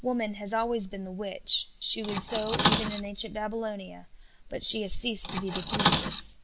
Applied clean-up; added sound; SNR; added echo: none; Cutlery, silverware; 1 dB; none.